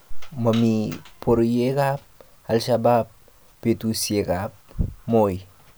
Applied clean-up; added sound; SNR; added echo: none; none; none; none.